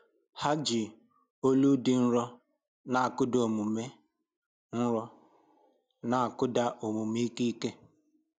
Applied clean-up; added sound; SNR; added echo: none; none; none; none.